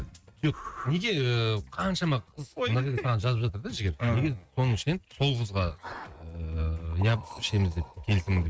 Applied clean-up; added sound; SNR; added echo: neural mask model RNNoise.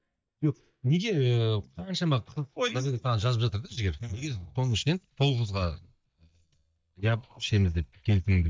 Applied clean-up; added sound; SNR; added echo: neural mask model DeepFilterNet 3.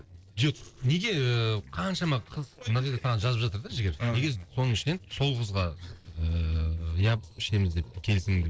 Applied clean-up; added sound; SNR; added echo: neural separator model SepFormer DNS4.